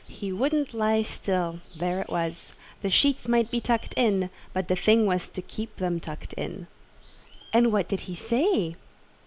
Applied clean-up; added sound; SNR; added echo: none; none; none; none.